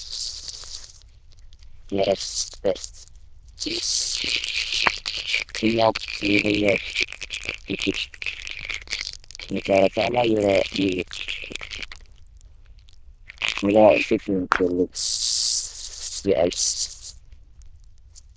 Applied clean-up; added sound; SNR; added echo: neural diffusion model UNIVERSE++.